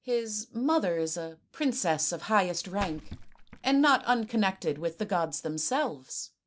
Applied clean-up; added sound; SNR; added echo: none; Splash, splatter; 17 dB; none.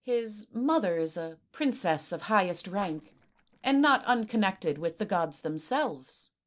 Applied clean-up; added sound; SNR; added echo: neural separator model SepFormer DNS4.